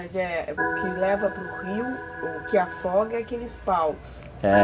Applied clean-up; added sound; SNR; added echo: none; Organ; 8 dB; none.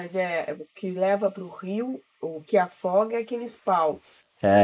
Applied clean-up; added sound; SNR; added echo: neural mask model Resemble Enhance denoiser.